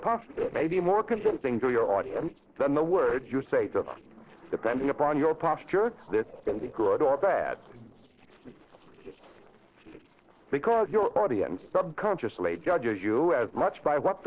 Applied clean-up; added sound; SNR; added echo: neural separator model SepFormer DNS4.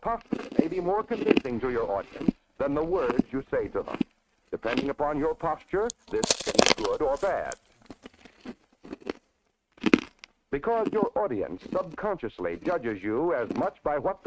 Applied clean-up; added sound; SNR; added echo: neural mask model RNNoise.